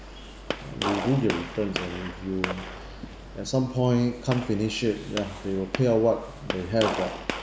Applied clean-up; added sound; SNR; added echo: none; Gunshot, gunfire; 8 dB; none.